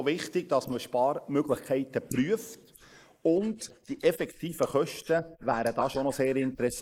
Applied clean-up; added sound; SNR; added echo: neural mask model Resemble Enhance denoiser.